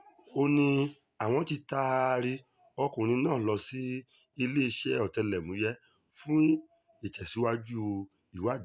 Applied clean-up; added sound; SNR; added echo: none; none; none; none.